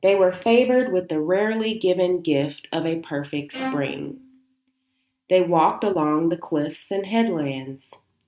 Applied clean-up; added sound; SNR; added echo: neural mask model RNNoise.